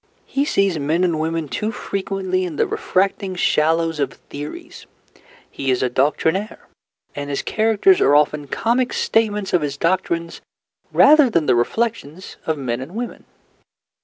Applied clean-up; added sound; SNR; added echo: none; none; none; none.